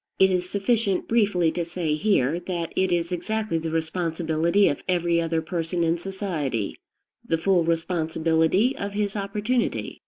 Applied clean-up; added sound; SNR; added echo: none; none; none; none.